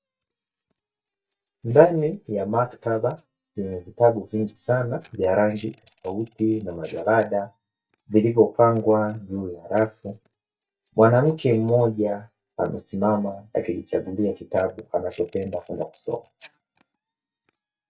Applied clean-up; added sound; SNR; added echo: neural mask model DeepFilterNet 3.